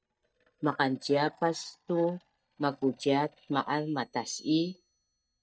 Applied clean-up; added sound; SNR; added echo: neural mask model DeepFilterNet 3.